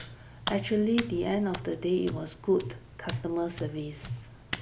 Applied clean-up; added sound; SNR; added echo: none; Hands; 9 dB; none.